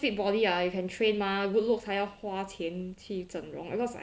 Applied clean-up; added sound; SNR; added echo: none; none; none; none.